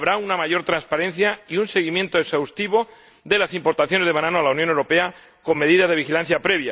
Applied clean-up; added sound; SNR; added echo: none; none; none; none.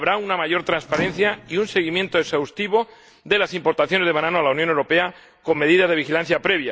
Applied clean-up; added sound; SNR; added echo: none; Microwave oven; 18 dB; none.